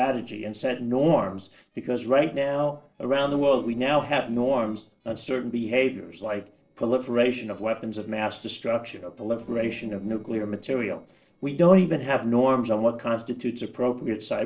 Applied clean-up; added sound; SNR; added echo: neural separator model SepFormer DNS4.